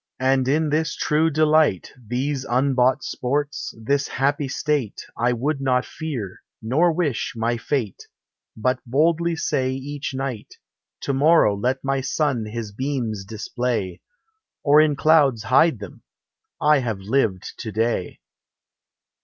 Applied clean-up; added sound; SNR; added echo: none; none; none; none.